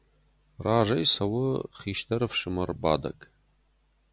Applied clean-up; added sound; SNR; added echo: none; none; none; none.